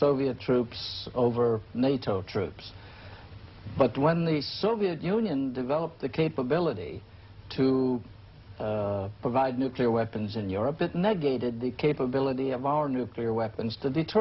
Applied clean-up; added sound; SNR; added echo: none; none; none; none.